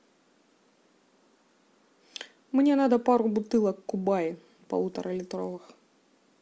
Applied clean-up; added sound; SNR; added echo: none; none; none; none.